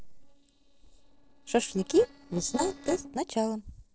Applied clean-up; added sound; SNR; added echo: neural separator model SepFormer DNS4.